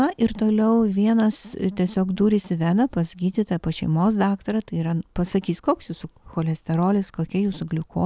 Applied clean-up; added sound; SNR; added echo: none; none; none; none.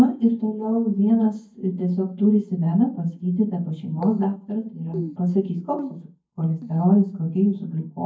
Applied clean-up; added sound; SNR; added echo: neural mask model DeepFilterNet 3.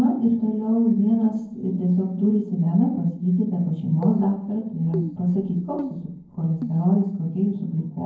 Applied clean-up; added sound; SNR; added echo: neural separator model SepFormer DNS4.